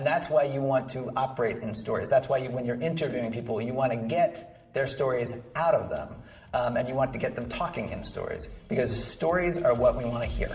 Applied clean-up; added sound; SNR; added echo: none; none; none; reverberation time 0.9 s.